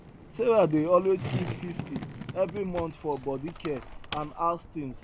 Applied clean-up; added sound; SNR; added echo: none; Skateboard; 10 dB; none.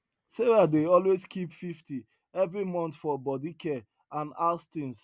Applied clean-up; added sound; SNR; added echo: none; none; none; none.